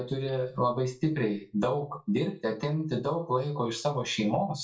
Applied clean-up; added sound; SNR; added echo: neural mask model DeepFilterNet 3.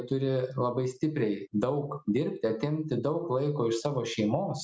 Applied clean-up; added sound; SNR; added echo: none; none; none; none.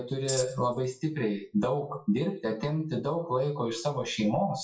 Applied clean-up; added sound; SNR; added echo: classical method WPE with log-MMSE.